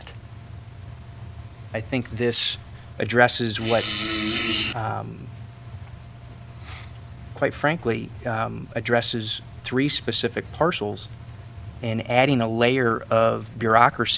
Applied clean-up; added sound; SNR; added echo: none; Fart; 1 dB; none.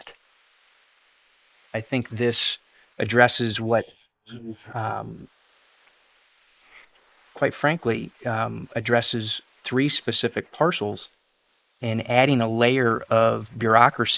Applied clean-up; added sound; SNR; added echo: neural mask model Resemble Enhance denoiser.